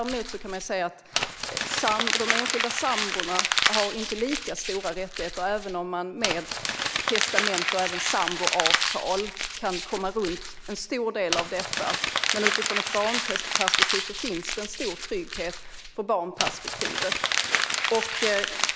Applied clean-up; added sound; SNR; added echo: none; Crumpling, crinkling; -2 dB; none.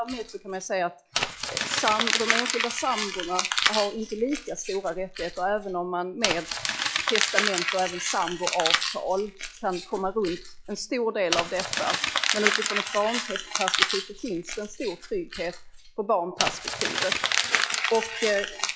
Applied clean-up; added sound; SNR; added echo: classical method log-MMSE.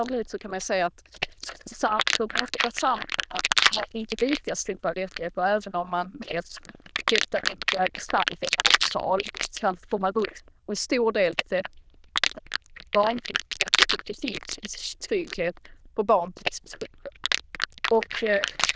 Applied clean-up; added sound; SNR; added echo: neural diffusion model UNIVERSE++.